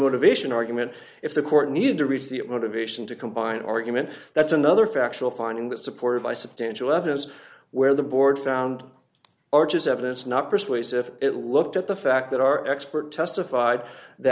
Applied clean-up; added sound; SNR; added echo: none; none; none; none.